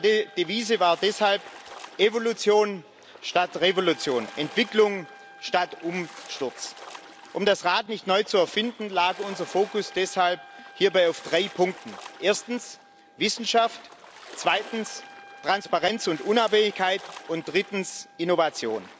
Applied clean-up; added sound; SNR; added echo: none; Trumpet + Splash, splatter; 19 dB; none.